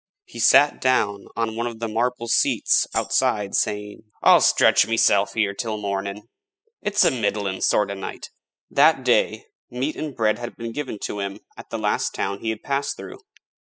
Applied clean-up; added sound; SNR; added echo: classical method spectral subtraction.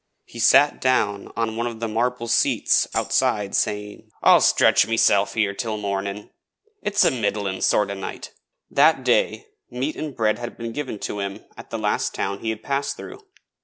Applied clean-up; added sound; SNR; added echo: neural separator model SepFormer DNS4.